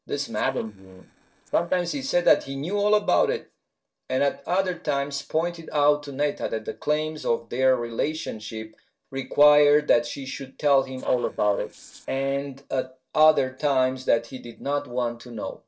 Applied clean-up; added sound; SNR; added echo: neural separator model SepFormer DNS4.